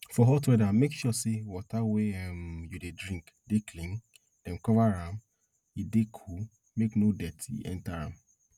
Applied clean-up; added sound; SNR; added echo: none; none; none; none.